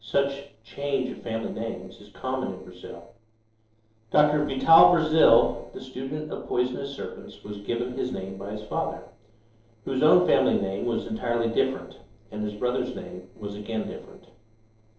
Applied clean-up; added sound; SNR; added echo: neural separator model SepFormer DNS4.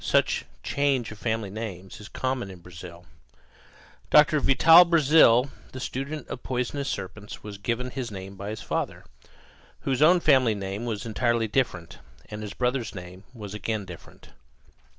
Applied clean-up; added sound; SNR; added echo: none; none; none; none.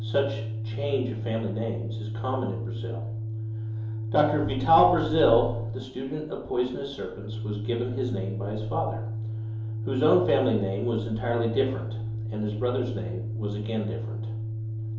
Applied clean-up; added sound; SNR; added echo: none; Organ; 4 dB; reverberation time 2.8 s.